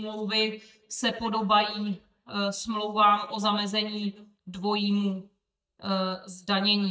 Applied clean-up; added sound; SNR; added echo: neural mask model DeepFilterNet 3.